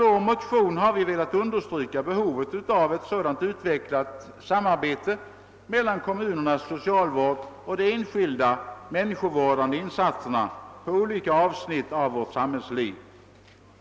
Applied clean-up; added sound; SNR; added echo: none; none; none; none.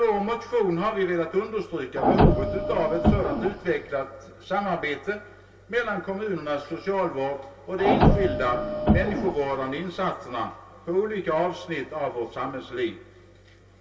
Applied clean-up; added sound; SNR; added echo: none; Printer; -4 dB; reverberation time 0.2 s.